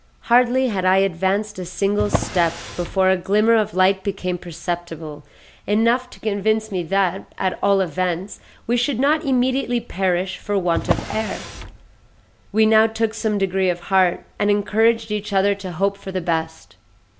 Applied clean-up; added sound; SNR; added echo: none; Drawer open or close; 8 dB; none.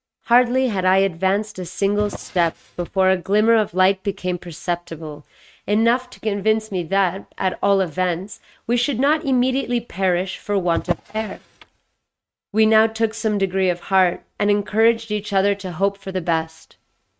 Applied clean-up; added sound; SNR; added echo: neural mask model RNNoise.